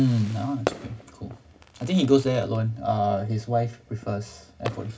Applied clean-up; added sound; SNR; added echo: none; Fireworks; 14 dB; reverberation time 0.4 s.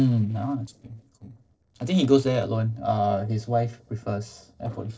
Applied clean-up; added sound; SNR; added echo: neural separator model SepFormer DNS4.